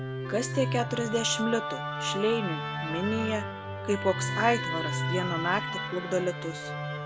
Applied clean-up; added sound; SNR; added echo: none; Musical instrument; 3 dB; none.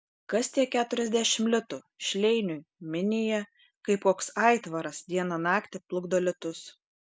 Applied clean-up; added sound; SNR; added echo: none; none; none; none.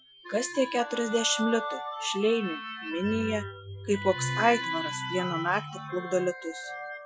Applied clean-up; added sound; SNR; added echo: classical method Wiener filter.